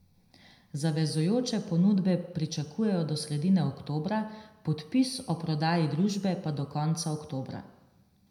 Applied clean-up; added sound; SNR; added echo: none; none; none; reverberation time 0.7 s.